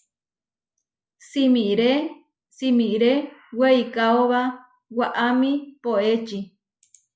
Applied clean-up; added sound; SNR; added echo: none; none; none; none.